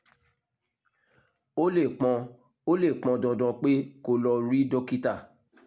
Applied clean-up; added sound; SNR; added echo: none; none; none; none.